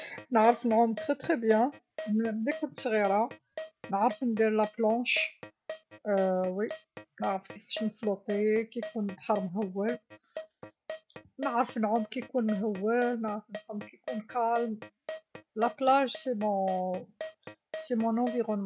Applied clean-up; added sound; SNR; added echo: neural mask model RNNoise.